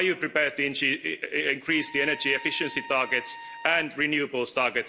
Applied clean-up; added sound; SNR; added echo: none; Trumpet; 17 dB; reverberation time 2.2 s.